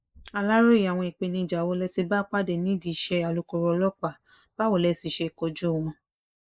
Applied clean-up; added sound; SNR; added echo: neural mask model Resemble Enhance denoiser.